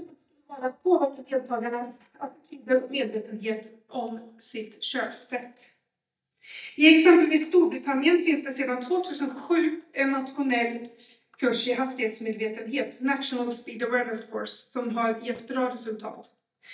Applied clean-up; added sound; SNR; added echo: neural mask model DeepFilterNet 3.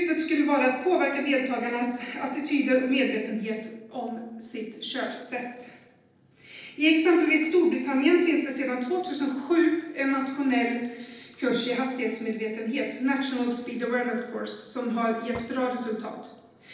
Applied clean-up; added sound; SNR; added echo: neural separator model SepFormer DNS4.